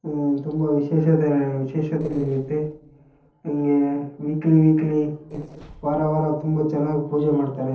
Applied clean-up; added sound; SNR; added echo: neural separator model SepFormer DNS4.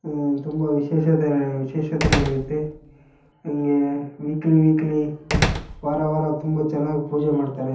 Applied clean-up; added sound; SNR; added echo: none; Slam; 5 dB; reverberation time 0.7 s.